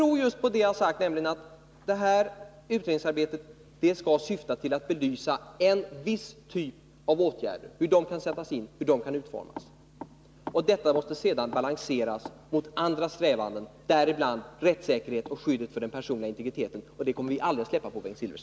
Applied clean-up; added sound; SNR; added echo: none; none; none; none.